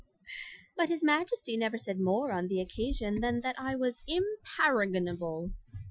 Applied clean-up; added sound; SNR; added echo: classical method Wiener filter.